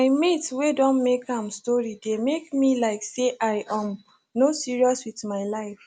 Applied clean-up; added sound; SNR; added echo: none; none; none; none.